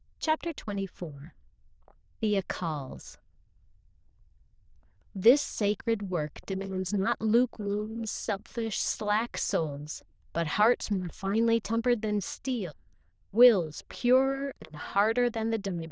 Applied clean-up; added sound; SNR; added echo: neural diffusion model UNIVERSE++.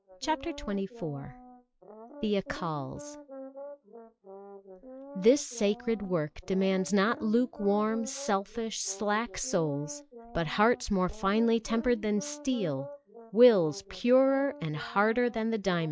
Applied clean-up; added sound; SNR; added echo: classical method log-MMSE.